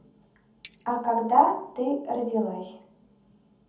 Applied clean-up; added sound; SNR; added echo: none; Bicycle bell; 11 dB; reverberation time 0.7 s.